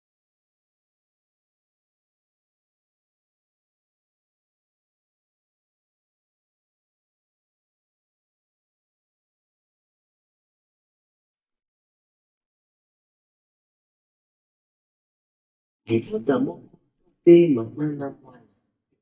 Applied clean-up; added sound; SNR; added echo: neural mask model DeepFilterNet 3.